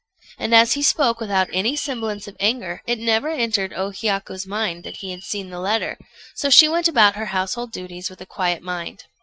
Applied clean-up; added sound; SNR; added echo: neural mask model RNNoise.